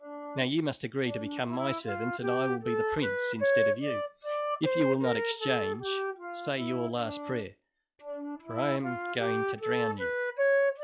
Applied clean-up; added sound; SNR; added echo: classical method log-MMSE.